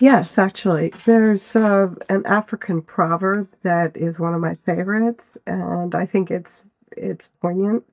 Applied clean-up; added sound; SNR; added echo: neural mask model DeepFilterNet 3.